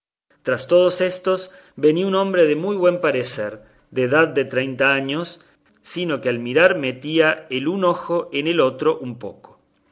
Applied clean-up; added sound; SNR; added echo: none; none; none; none.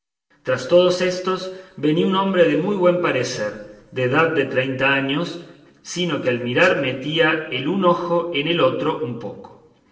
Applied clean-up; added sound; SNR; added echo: none; none; none; reverberation time 0.8 s.